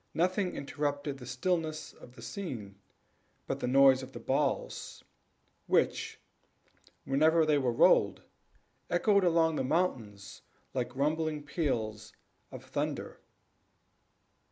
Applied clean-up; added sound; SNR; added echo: none; none; none; none.